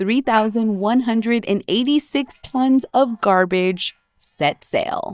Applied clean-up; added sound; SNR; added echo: neural mask model DeepFilterNet 3.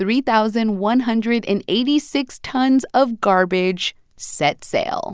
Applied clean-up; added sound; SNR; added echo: none; none; none; none.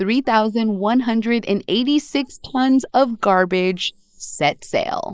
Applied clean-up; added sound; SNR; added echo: neural mask model Resemble Enhance denoiser.